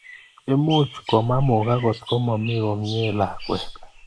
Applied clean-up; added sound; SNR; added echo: neural mask model Resemble Enhance denoiser.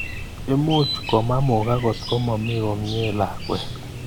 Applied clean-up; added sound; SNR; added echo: none; Chirp, tweet; 8 dB; none.